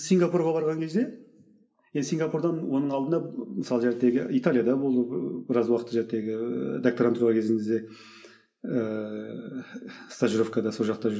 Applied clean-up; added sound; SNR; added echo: none; none; none; reverberation time 0.7 s.